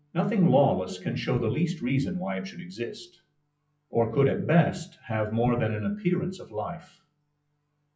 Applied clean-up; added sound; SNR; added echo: classical method WPE with log-MMSE.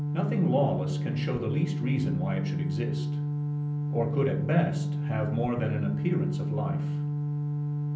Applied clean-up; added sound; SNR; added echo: none; Organ; -1 dB; reverberation time 0.6 s.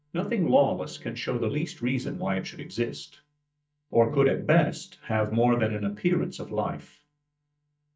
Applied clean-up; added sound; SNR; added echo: neural mask model DeepFilterNet 3.